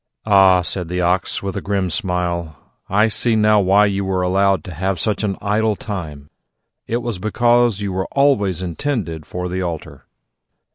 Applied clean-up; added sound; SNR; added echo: none; none; none; none.